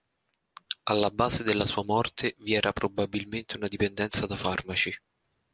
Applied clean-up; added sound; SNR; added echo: none; none; none; none.